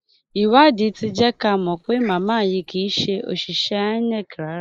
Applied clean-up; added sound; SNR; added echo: neural mask model Resemble Enhance denoiser.